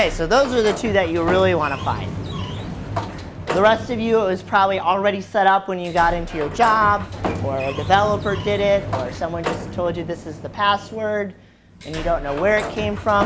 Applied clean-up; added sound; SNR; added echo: none; Sliding door; 8 dB; none.